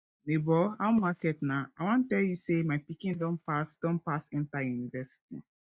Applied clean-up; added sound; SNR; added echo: neural mask model DeepFilterNet 3.